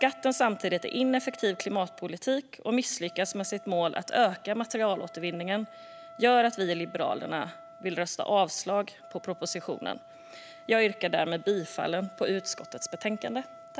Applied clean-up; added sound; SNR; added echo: none; Wind instrument, woodwind instrument; 20 dB; none.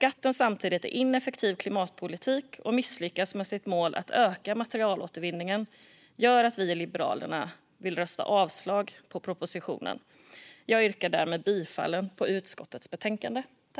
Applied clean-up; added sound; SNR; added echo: neural mask model Resemble Enhance denoiser.